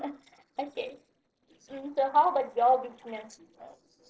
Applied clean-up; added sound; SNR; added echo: neural separator model SepFormer DNS4.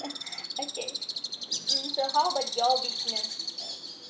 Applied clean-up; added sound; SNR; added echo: none; Bird; 0 dB; reverberation time 0.4 s.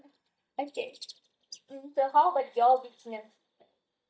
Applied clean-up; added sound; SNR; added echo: neural mask model DeepFilterNet 3.